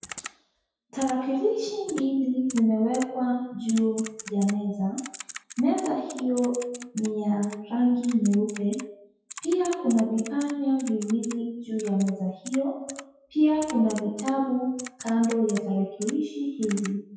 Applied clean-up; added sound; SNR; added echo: classical method WPE with log-MMSE.